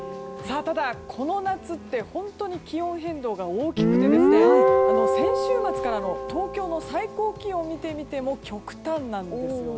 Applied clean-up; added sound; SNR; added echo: none; Guitar; -4 dB; none.